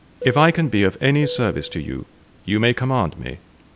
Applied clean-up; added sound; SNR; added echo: none; Fixed-wing aircraft, airplane; 16 dB; none.